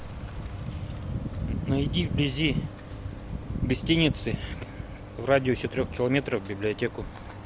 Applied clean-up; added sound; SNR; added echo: none; none; none; none.